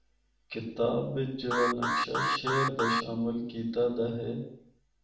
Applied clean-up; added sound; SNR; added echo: none; Alarm; -2 dB; reverberation time 0.6 s.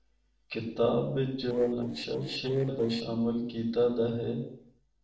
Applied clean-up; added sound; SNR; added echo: neural separator model SepFormer DNS4.